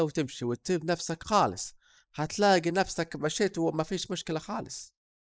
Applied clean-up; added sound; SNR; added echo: neural mask model Resemble Enhance denoiser.